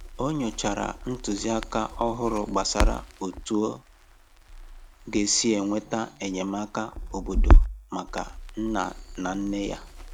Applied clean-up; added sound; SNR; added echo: none; Crackle; -2 dB; none.